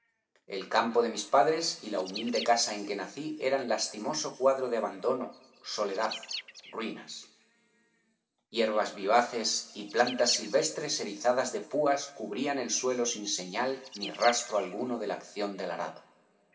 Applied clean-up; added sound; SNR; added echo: none; Bird; 18 dB; reverberation time 2.3 s.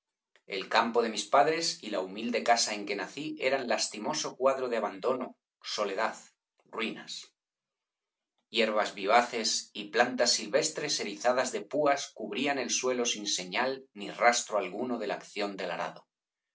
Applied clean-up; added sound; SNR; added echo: none; none; none; none.